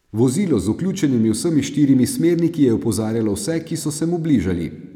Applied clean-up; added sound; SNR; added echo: none; none; none; none.